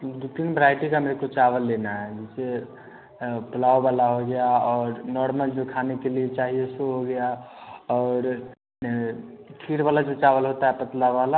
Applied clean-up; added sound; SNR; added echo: none; none; none; none.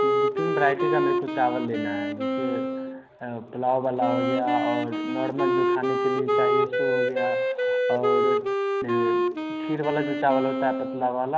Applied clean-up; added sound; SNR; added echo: none; Wind instrument, woodwind instrument; -3 dB; none.